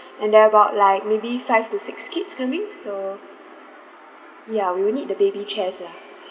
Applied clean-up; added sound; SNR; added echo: none; none; none; none.